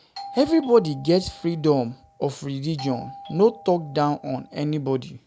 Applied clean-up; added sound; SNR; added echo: none; Doorbell; 19 dB; none.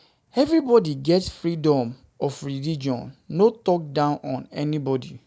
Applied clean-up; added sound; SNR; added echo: none; none; none; none.